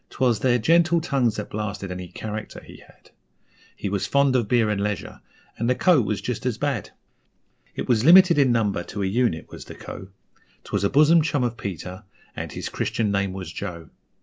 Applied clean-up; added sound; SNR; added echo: none; none; none; none.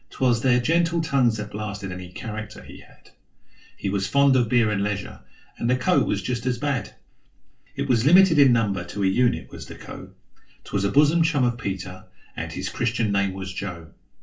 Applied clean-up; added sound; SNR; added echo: none; none; none; reverberation time 0.2 s.